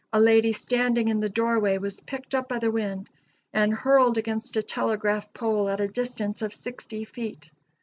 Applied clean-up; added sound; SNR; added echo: none; none; none; none.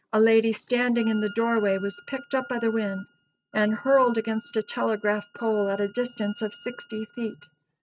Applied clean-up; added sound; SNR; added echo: neural mask model RNNoise.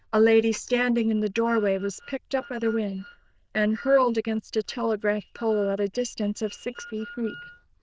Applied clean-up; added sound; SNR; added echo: neural diffusion model UNIVERSE++.